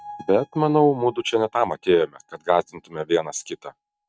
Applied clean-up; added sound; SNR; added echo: neural mask model RNNoise.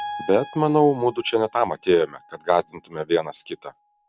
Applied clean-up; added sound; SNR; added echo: none; Keyboard (musical); 18 dB; none.